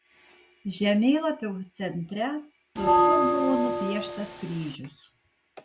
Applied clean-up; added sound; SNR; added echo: none; Bell; -5 dB; none.